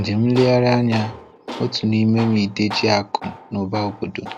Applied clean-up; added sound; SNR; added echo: none; Tools + Cowbell; 15 dB; none.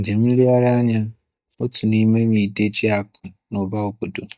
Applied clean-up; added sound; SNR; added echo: neural mask model DeepFilterNet 3.